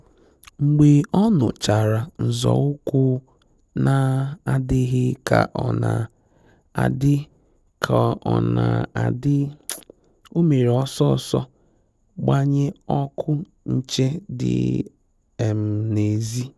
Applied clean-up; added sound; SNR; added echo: none; none; none; none.